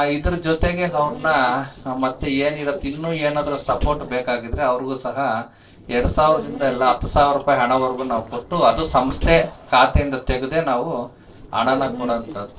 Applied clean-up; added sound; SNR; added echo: neural separator model SepFormer DNS4.